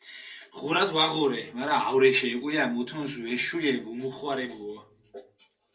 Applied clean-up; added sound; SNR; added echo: none; none; none; reverberation time 0.2 s.